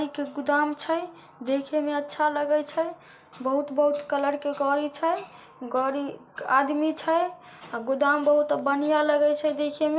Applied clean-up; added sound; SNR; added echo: none; none; none; none.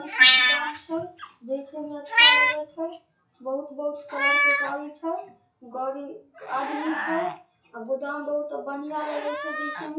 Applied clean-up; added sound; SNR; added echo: classical method WPE with log-MMSE.